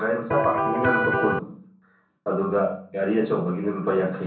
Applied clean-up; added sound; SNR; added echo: none; Electric guitar; -2 dB; reverberation time 0.6 s.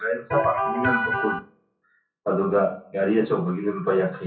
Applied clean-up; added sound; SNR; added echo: classical method WPE with log-MMSE.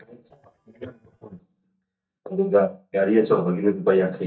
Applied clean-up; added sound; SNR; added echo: neural mask model DeepFilterNet 3.